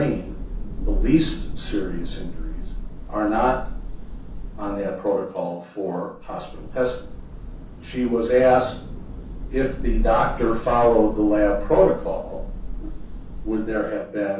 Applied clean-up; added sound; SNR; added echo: none; Thunder / Rain; 5 dB; reverberation time 0.6 s.